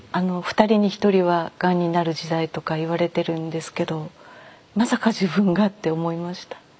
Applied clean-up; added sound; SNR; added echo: none; none; none; none.